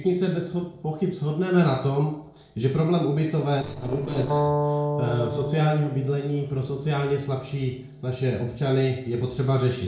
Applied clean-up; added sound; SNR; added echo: neural separator model SepFormer DNS4.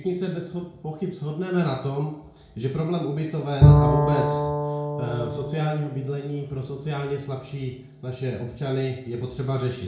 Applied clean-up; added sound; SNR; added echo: none; Bowed string instrument; -2 dB; reverberation time 0.6 s.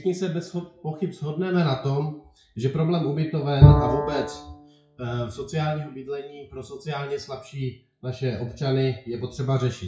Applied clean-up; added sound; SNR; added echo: classical method WPE with log-MMSE.